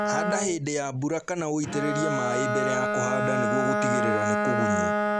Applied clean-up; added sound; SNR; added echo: none; Bowed string instrument; -2 dB; none.